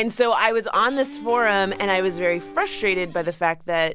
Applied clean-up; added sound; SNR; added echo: none; Guitar; 16 dB; none.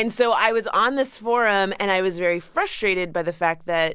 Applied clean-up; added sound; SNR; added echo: none; none; none; none.